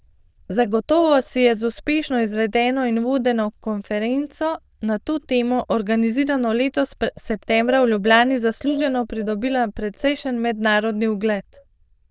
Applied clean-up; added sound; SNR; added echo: neural diffusion model UNIVERSE++.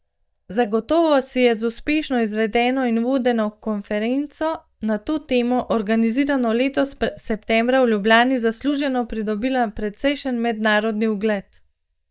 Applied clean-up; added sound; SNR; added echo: neural mask model DeepFilterNet 3.